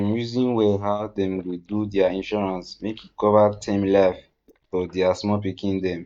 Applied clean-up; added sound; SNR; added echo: neural mask model DeepFilterNet 3.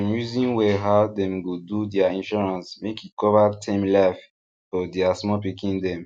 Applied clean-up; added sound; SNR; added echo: none; none; none; none.